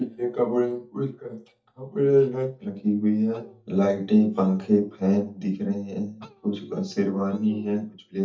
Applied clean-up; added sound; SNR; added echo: neural mask model DeepFilterNet 3.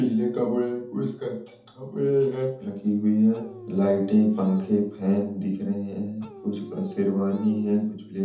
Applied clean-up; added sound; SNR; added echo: none; Dog; 18 dB; reverberation time 0.6 s.